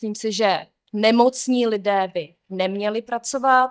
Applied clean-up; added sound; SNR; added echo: neural mask model DeepFilterNet 3.